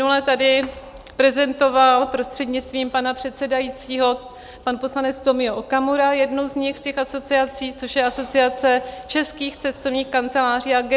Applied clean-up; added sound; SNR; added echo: none; none; none; none.